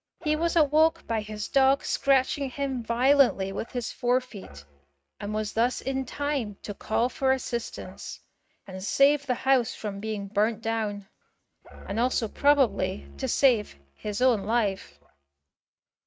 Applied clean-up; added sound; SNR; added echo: neural mask model RNNoise.